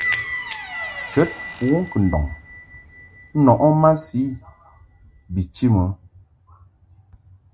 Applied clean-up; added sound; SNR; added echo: none; Squeak / Bell; 12 dB; none.